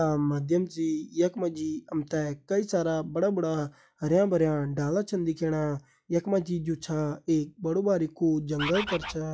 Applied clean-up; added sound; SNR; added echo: classical method log-MMSE.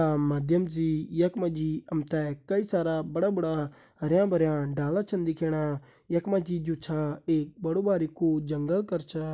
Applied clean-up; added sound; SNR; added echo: none; none; none; none.